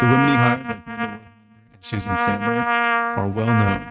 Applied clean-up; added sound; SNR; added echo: neural mask model RNNoise.